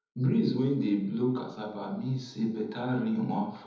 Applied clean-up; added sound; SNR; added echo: none; none; none; reverberation time 1.0 s.